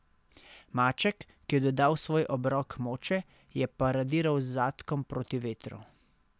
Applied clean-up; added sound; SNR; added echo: none; none; none; none.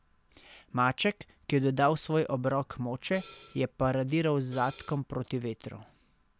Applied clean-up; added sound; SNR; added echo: none; Hi-hat; 20 dB; none.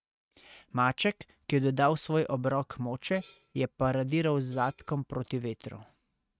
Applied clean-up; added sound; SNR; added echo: neural mask model RNNoise.